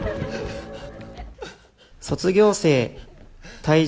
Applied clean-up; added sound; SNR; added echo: none; none; none; none.